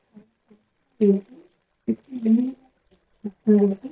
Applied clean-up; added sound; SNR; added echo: neural mask model DeepFilterNet 3.